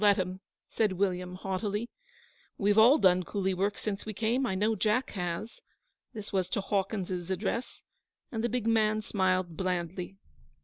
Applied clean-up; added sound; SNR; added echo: none; none; none; none.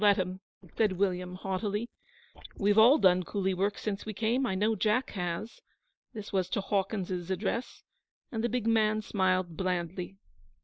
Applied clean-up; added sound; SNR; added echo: neural mask model Resemble Enhance denoiser.